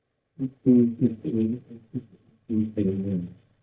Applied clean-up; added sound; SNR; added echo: neural mask model DeepFilterNet 3.